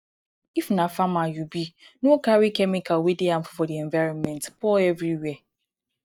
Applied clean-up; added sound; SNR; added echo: neural mask model DeepFilterNet 3.